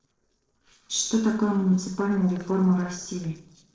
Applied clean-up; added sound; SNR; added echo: neural separator model SepFormer DNS4.